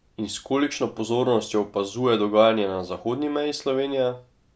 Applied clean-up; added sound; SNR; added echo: none; none; none; none.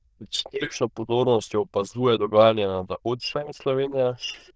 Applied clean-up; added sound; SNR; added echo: neural diffusion model UNIVERSE++.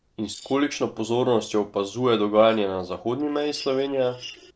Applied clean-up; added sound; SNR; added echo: neural separator model SepFormer DNS4.